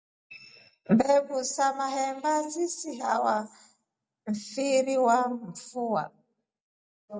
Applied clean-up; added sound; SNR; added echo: none; none; none; none.